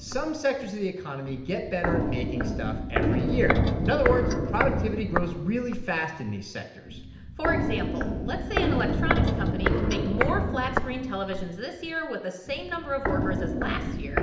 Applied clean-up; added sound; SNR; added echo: none; Walk, footsteps; -2 dB; reverberation time 0.8 s.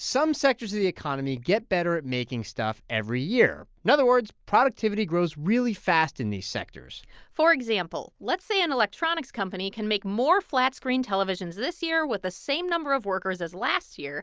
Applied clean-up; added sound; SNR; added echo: none; none; none; none.